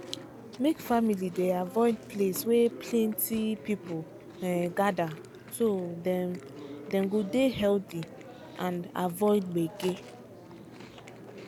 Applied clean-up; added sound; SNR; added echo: none; Chewing, mastication; 15 dB; none.